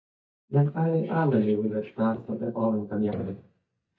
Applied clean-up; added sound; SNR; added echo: neural mask model DeepFilterNet 3.